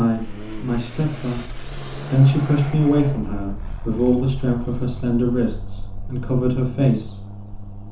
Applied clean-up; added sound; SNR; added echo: none; Car passing by / Accelerating, revving, vroom; 7 dB; reverberation time 0.9 s.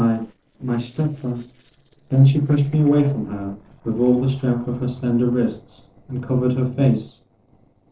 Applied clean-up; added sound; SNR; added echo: neural separator model SepFormer DNS4.